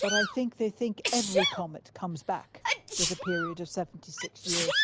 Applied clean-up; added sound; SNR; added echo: none; Sneeze; -1 dB; none.